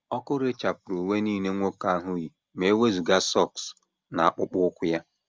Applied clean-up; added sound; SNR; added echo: none; none; none; none.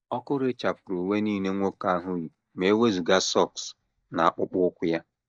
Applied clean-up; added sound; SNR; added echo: neural mask model DeepFilterNet 3.